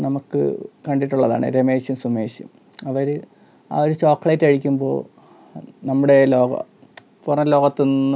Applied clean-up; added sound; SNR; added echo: none; none; none; none.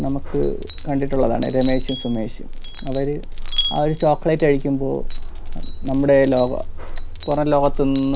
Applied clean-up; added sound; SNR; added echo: none; Glass; 4 dB; none.